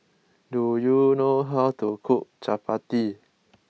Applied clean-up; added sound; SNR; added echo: none; none; none; none.